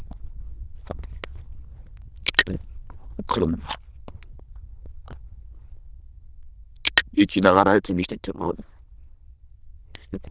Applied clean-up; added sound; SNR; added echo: neural diffusion model UNIVERSE++.